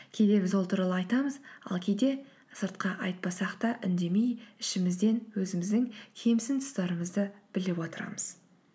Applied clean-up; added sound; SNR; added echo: none; none; none; none.